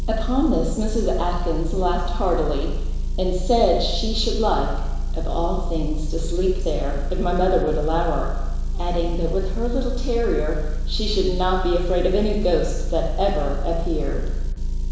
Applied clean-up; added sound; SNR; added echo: none; Motor vehicle (road) / Engine; -2 dB; reverberation time 1.0 s.